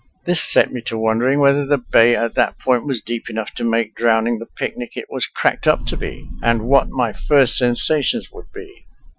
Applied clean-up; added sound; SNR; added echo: classical method Wiener filter.